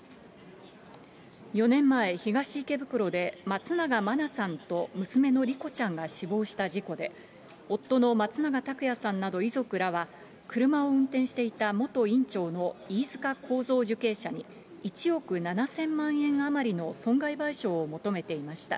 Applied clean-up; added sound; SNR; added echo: none; none; none; none.